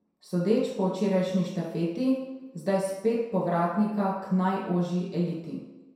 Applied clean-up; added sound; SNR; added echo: none; none; none; reverberation time 0.7 s.